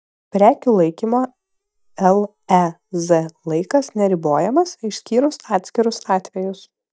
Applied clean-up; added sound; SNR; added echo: neural mask model DeepFilterNet 3.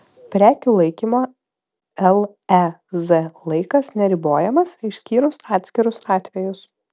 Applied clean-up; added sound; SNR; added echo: none; none; none; none.